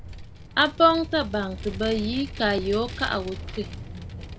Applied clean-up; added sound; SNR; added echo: none; Vehicle; 11 dB; none.